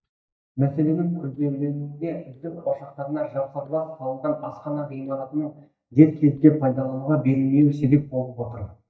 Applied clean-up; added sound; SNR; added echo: neural mask model DeepFilterNet 3.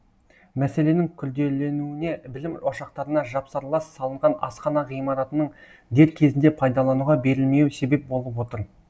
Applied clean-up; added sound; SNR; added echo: none; none; none; none.